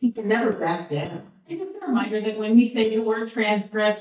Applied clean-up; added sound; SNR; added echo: neural mask model DeepFilterNet 3.